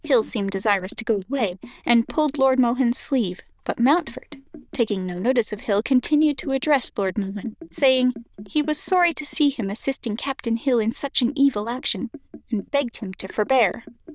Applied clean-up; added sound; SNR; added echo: neural diffusion model UNIVERSE++.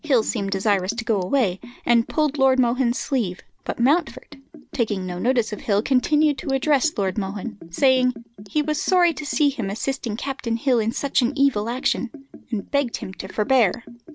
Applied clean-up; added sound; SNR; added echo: none; Liquid; 18 dB; none.